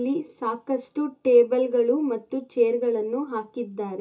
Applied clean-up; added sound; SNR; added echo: none; none; none; reverberation time 0.2 s.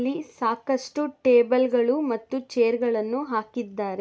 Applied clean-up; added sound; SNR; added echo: none; none; none; none.